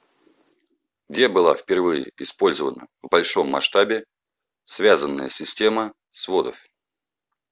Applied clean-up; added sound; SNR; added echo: none; none; none; none.